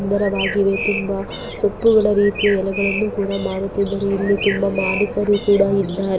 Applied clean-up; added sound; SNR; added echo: none; Bird; 11 dB; none.